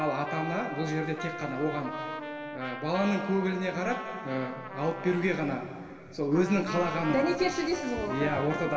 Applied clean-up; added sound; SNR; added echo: none; Trumpet; 9 dB; reverberation time 2.4 s.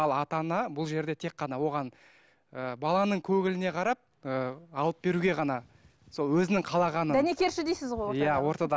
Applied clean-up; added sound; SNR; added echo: none; none; none; none.